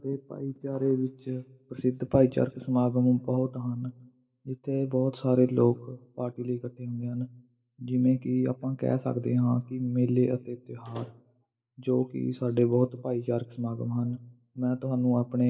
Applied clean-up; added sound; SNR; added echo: neural mask model DeepFilterNet 3.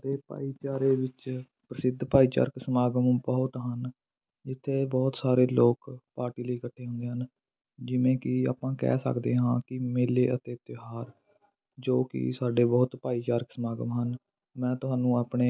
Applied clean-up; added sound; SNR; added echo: none; none; none; none.